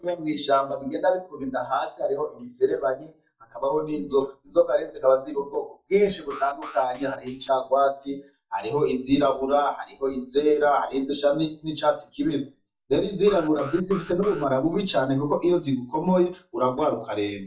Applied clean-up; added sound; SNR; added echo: neural mask model DeepFilterNet 3.